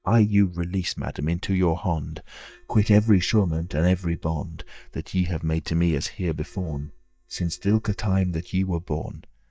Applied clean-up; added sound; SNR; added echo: neural mask model DeepFilterNet 3.